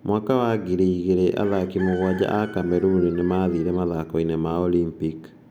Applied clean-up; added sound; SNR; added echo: none; Chicken, rooster; 20 dB; none.